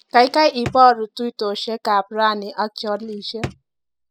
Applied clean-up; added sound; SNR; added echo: classical method spectral subtraction.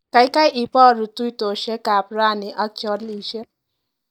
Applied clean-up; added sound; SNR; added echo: neural mask model DeepFilterNet 3.